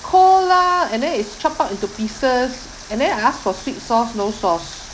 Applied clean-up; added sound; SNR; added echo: none; Water; 19 dB; none.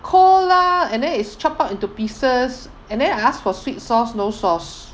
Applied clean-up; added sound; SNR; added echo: none; none; none; none.